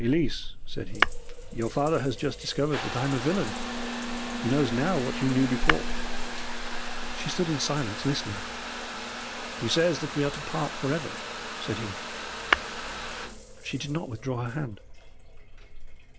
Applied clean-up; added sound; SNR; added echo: none; Tap / Glass + Trickle, dribble / Bathtub (filling or washing) / Water tap, faucet; 1 dB; none.